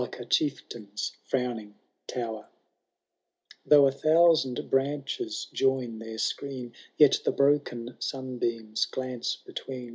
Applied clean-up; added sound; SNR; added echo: none; none; none; none.